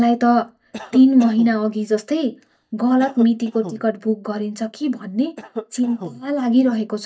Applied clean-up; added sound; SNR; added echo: neural mask model DeepFilterNet 3.